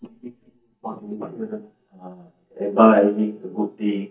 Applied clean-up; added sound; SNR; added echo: neural mask model DeepFilterNet 3.